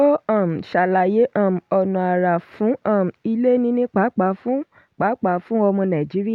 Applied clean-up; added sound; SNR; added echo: none; none; none; none.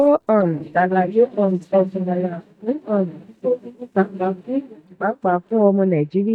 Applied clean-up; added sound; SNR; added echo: neural mask model DeepFilterNet 3.